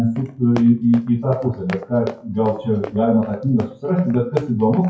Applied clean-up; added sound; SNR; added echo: classical method WPE with log-MMSE.